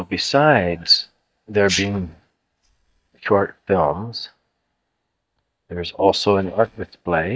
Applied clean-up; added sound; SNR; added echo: neural mask model DeepFilterNet 3.